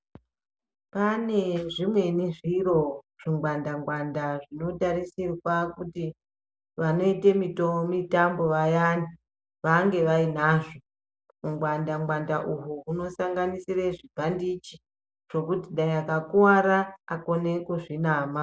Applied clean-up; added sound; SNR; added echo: none; none; none; none.